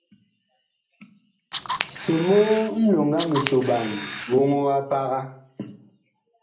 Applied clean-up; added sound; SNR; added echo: none; Camera; 6 dB; reverberation time 0.5 s.